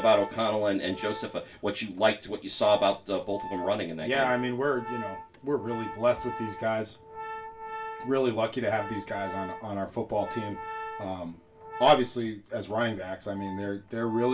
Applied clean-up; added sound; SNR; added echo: none; Organ; 12 dB; reverberation time 0.2 s.